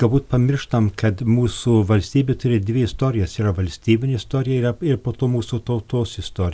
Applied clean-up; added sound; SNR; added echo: none; none; none; none.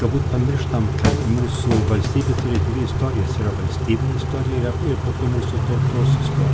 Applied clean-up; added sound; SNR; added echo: none; Idling / Accelerating, revving, vroom / Car + Drum kit; -3 dB; none.